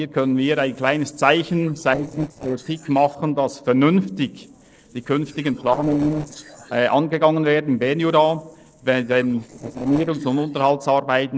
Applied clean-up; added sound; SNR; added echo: neural separator model SepFormer DNS4.